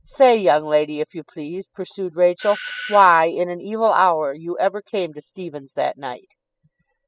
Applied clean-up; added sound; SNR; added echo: classical method spectral subtraction.